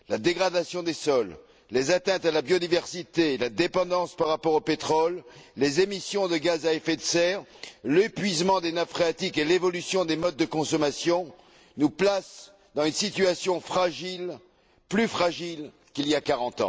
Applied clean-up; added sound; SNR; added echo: none; none; none; none.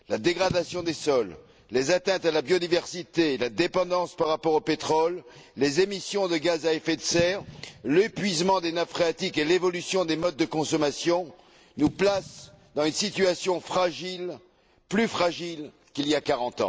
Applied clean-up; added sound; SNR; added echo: none; Fireworks / Boom; 19 dB; none.